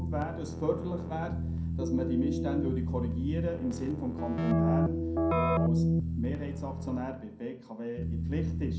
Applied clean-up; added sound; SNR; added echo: none; Keyboard (musical); -4 dB; reverberation time 0.6 s.